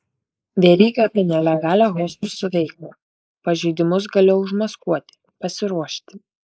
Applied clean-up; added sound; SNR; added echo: neural mask model Resemble Enhance denoiser.